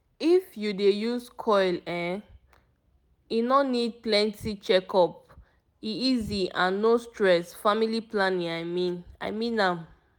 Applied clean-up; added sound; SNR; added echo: none; none; none; none.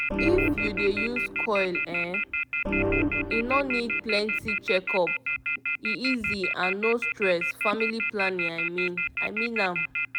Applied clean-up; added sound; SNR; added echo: none; Organ + Telephone; -1 dB; none.